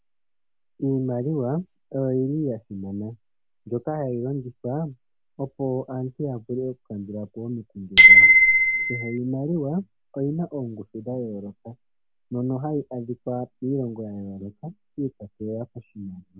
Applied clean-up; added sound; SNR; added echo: none; Bicycle bell; -4 dB; none.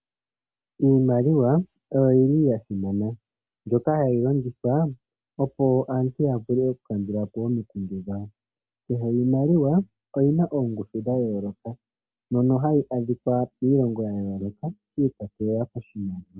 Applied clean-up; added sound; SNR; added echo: none; none; none; none.